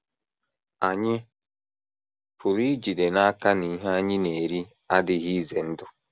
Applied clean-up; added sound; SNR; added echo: none; none; none; none.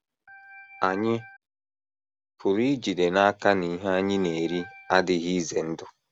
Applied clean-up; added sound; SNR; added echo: none; Organ; 19 dB; none.